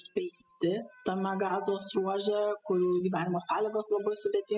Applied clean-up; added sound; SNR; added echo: classical method spectral subtraction.